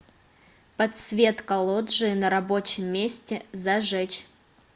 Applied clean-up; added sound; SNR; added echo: none; none; none; none.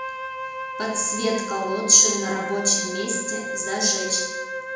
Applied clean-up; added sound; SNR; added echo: none; Wind instrument, woodwind instrument; 8 dB; reverberation time 0.9 s.